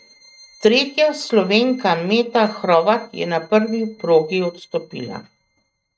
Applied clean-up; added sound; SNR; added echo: neural mask model RNNoise.